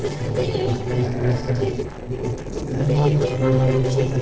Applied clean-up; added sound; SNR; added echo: neural separator model SepFormer DNS4.